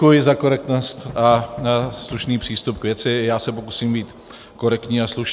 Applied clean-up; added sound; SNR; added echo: none; Knock; 17 dB; none.